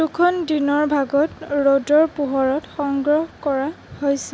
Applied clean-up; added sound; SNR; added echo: none; none; none; none.